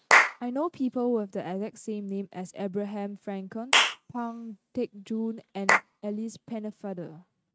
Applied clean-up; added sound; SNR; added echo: neural mask model RNNoise.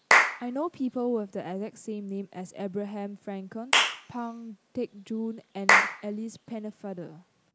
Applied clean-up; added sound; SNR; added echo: none; Clapping / Chirp, tweet; -5 dB; none.